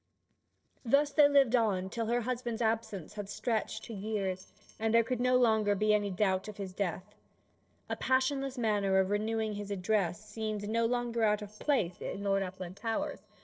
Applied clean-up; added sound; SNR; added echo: neural separator model SepFormer DNS4.